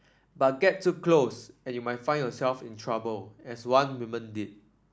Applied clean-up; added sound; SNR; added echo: none; none; none; none.